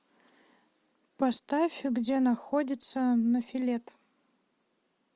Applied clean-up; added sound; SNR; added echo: none; none; none; none.